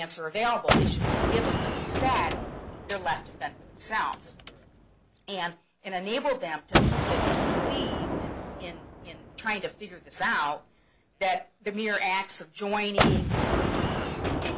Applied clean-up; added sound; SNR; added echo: none; Gunshot, gunfire; -3 dB; none.